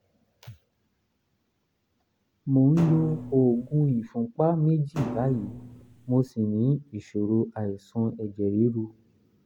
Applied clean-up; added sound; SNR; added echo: none; Thump, thud; 10 dB; none.